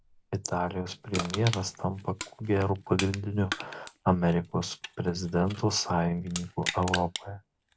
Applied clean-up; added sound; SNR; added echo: none; Crushing; 11 dB; none.